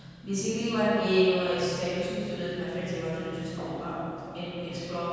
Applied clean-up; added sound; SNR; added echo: none; Motorcycle / Engine; 14 dB; reverberation time 2.1 s.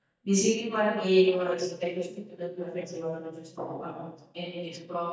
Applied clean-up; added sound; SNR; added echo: neural mask model DeepFilterNet 3.